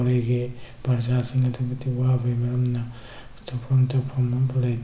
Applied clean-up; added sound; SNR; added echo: none; none; none; none.